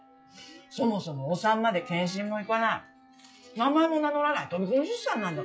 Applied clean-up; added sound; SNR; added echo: classical method log-MMSE.